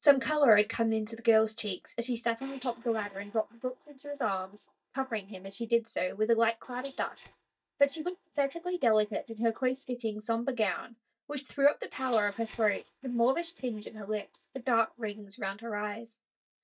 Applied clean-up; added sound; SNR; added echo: neural mask model DeepFilterNet 3.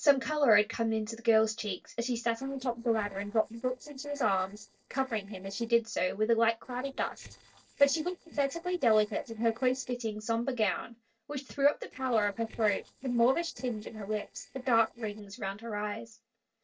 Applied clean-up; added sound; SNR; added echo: neural separator model SepFormer DNS4.